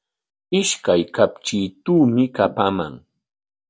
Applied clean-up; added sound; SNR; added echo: none; none; none; none.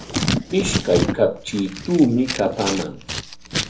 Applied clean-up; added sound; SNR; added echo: none; Scissors; 4 dB; reverberation time 0.3 s.